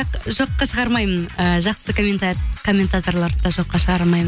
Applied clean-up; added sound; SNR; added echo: none; none; none; none.